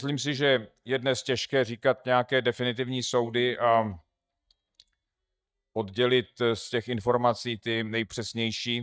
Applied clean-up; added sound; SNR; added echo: neural mask model DeepFilterNet 3.